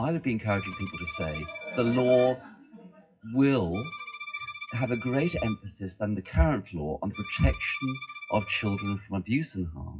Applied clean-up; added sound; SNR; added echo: classical method WPE with log-MMSE.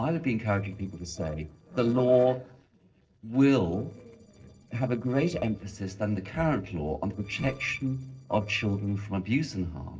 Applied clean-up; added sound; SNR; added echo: neural separator model SepFormer DNS4.